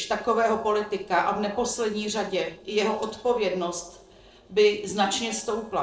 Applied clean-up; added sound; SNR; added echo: neural separator model SepFormer DNS4.